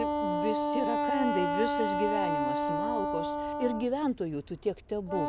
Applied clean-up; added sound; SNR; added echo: none; Wind instrument, woodwind instrument; -2 dB; none.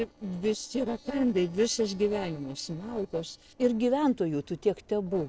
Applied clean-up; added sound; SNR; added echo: neural separator model SepFormer DNS4.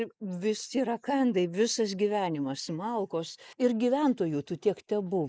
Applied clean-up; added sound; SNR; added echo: neural mask model Resemble Enhance denoiser.